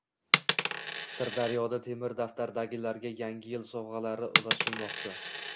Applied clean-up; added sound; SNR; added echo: none; Coin (dropping); -2 dB; none.